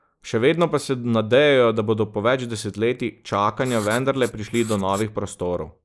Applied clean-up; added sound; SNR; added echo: neural mask model Resemble Enhance denoiser.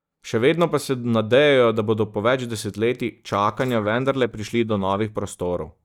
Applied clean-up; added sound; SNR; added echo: neural mask model DeepFilterNet 3.